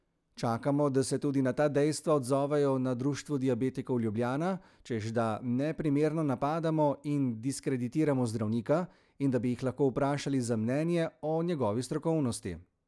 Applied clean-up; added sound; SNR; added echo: none; none; none; none.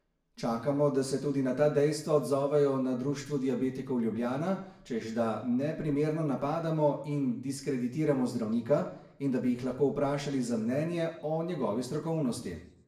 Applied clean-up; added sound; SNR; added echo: none; none; none; reverberation time 0.7 s.